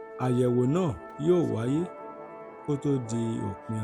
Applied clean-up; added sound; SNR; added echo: none; Musical instrument; 14 dB; none.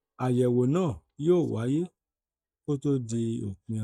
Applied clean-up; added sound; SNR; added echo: neural mask model DeepFilterNet 3.